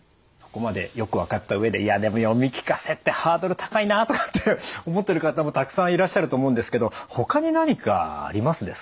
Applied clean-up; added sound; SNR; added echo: none; none; none; none.